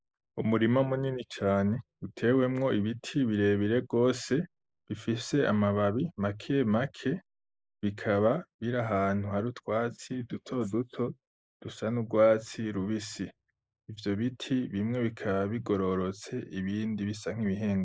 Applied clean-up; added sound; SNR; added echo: neural mask model Resemble Enhance denoiser.